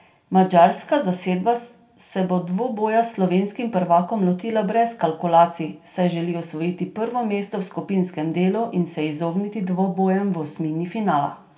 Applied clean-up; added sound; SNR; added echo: none; none; none; reverberation time 0.3 s.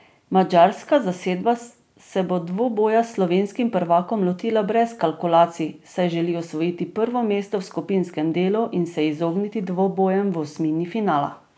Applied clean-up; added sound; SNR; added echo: none; none; none; none.